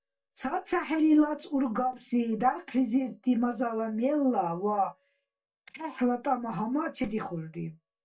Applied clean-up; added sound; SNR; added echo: neural mask model DeepFilterNet 3.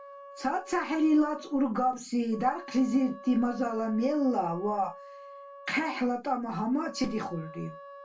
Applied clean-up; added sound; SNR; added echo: none; Wind instrument, woodwind instrument; 18 dB; reverberation time 0.2 s.